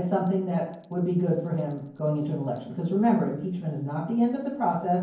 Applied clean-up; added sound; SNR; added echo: none; Chime; 5 dB; reverberation time 0.9 s.